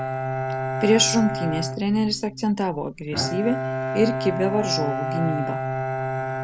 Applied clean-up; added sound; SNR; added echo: none; Bowed string instrument; 3 dB; none.